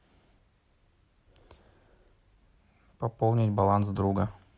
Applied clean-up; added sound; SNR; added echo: none; none; none; none.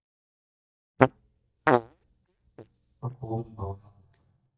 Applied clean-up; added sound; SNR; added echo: neural mask model DeepFilterNet 3.